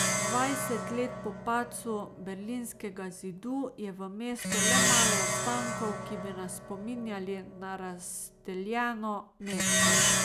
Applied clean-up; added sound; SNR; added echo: none; Plucked string instrument; -3 dB; none.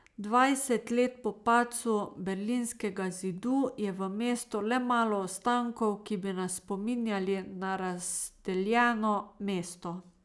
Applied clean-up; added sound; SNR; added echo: none; none; none; none.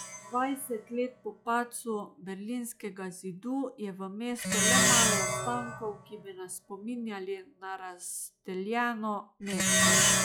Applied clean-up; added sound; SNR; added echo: classical method log-MMSE.